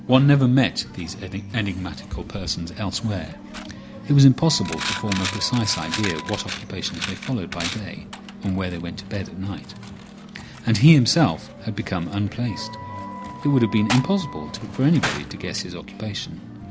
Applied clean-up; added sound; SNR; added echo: none; Wind instrument, woodwind instrument + Coin (dropping); 11 dB; none.